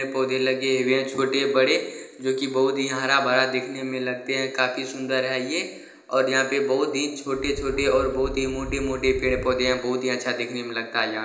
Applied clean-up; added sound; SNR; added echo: none; Wind; 12 dB; reverberation time 0.9 s.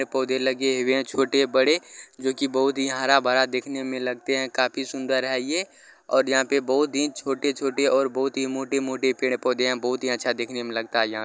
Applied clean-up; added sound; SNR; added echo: none; none; none; none.